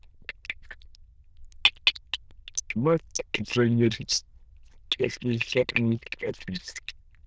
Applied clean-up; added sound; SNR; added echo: neural diffusion model UNIVERSE++.